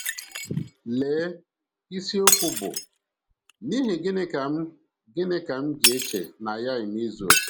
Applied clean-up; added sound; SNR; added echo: none; Shatter; 0 dB; none.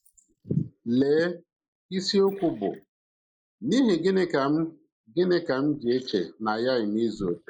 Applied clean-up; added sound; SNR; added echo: neural mask model Resemble Enhance denoiser.